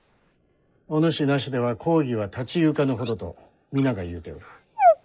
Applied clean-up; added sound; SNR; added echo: neural mask model Resemble Enhance denoiser.